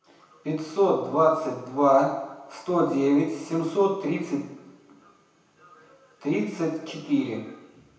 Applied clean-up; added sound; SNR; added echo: none; none; none; reverberation time 0.9 s.